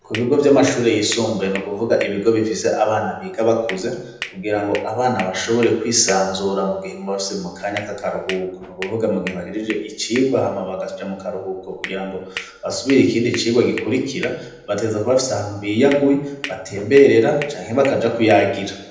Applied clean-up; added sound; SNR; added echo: none; Hands; 17 dB; reverberation time 0.8 s.